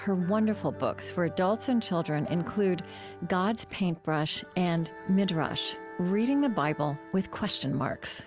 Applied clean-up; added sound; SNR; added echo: none; none; none; none.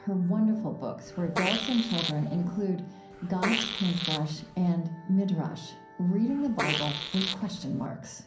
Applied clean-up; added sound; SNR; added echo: none; Fart; 5 dB; reverberation time 0.6 s.